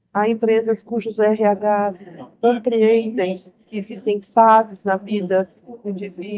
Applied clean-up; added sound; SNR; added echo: neural mask model DeepFilterNet 3.